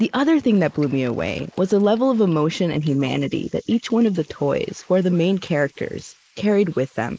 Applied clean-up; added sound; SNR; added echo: neural mask model Resemble Enhance denoiser.